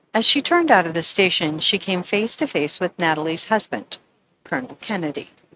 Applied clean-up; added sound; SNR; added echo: neural mask model RNNoise.